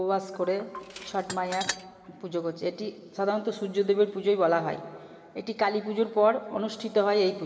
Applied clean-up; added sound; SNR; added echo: none; Tools; 11 dB; reverberation time 2.5 s.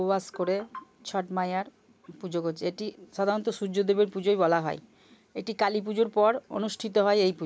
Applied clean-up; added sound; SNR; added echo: none; none; none; none.